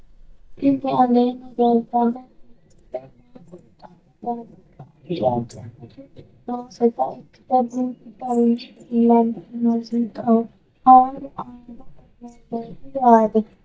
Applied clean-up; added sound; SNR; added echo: neural mask model DeepFilterNet 3.